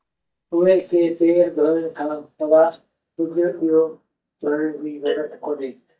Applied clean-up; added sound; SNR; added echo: neural mask model DeepFilterNet 3.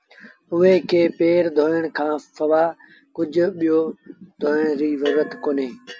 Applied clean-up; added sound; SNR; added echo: none; none; none; none.